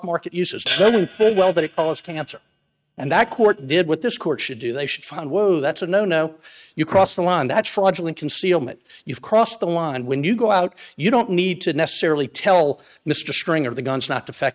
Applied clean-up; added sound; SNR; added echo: neural mask model RNNoise.